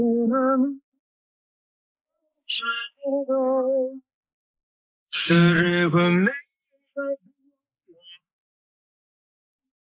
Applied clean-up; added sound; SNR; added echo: neural mask model Resemble Enhance denoiser.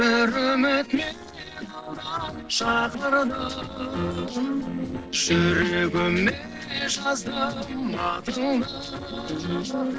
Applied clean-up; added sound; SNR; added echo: neural separator model SepFormer DNS4.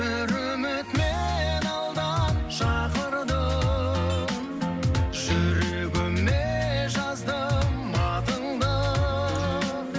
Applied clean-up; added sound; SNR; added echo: none; Guitar; 15 dB; none.